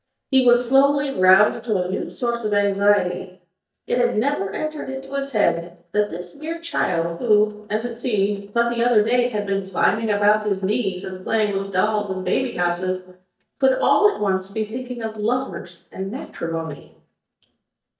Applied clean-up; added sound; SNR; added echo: neural mask model DeepFilterNet 3.